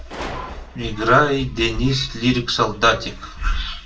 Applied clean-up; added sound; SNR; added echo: neural separator model SepFormer DNS4.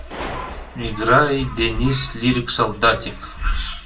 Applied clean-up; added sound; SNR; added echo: none; Gunshot, gunfire; 18 dB; reverberation time 0.2 s.